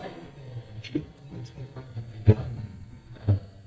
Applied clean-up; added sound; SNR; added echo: neural mask model DeepFilterNet 3.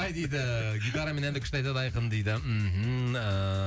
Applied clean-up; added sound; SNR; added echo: none; none; none; none.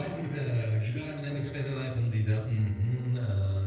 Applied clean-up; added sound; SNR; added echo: neural separator model SepFormer DNS4.